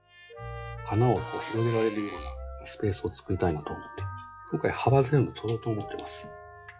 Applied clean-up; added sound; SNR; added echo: classical method log-MMSE.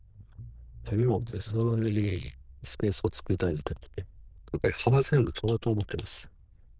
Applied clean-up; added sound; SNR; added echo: neural diffusion model UNIVERSE++.